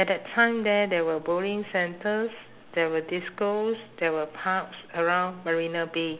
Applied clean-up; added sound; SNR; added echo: none; none; none; none.